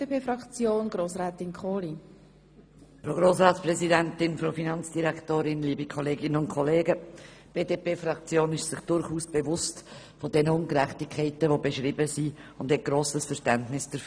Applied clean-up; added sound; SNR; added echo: none; none; none; none.